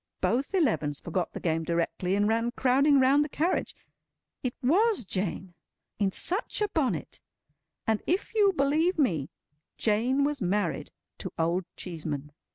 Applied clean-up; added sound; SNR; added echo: none; none; none; none.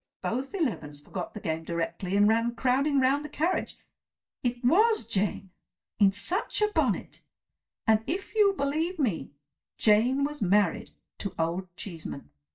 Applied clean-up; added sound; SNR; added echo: neural mask model DeepFilterNet 3.